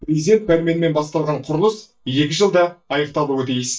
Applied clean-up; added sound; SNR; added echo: neural mask model DeepFilterNet 3.